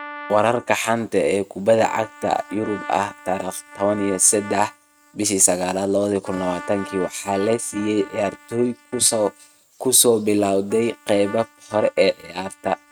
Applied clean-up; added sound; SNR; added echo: neural mask model RNNoise.